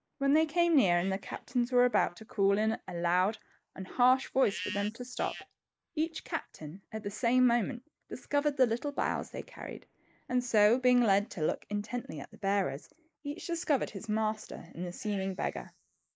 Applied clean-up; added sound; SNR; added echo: neural mask model Resemble Enhance denoiser.